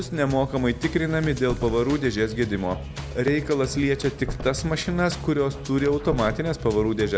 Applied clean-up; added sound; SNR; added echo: none; Door; 14 dB; none.